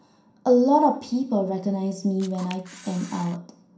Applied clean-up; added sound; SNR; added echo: none; Camera; 20 dB; reverberation time 0.5 s.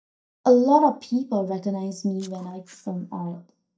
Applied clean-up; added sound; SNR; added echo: neural mask model DeepFilterNet 3.